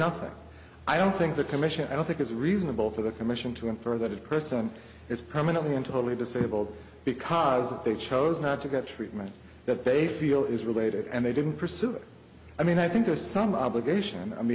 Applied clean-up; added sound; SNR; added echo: none; none; none; none.